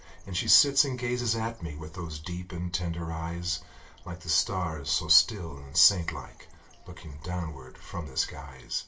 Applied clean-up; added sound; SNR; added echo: none; Bird; 19 dB; reverberation time 0.2 s.